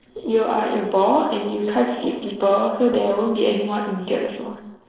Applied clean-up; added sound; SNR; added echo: neural separator model SepFormer DNS4.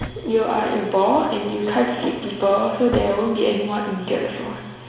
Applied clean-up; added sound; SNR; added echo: none; Drawer open or close; 16 dB; reverberation time 1.0 s.